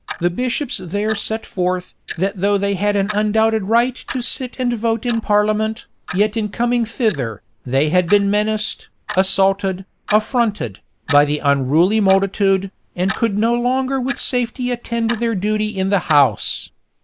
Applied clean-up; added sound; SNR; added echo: neural mask model Resemble Enhance denoiser.